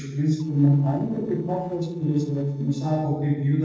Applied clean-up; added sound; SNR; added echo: neural separator model SepFormer DNS4.